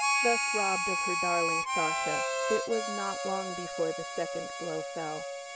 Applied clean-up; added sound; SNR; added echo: none; Harmonica; -3 dB; none.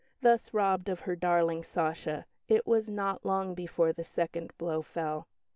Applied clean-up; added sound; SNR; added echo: none; none; none; none.